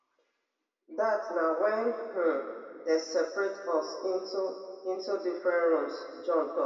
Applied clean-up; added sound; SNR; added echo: none; none; none; reverberation time 2.0 s.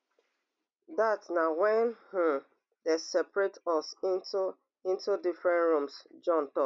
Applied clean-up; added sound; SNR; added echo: none; none; none; none.